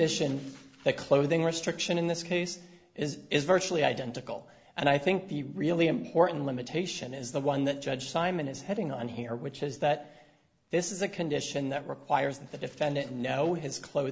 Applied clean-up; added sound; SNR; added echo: none; none; none; none.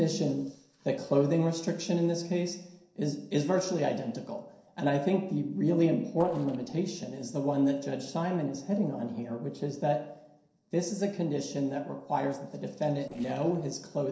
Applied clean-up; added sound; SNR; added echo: neural separator model SepFormer DNS4.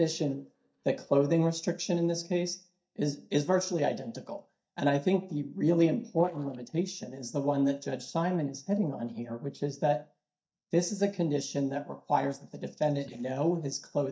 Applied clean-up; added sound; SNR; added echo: neural mask model DeepFilterNet 3.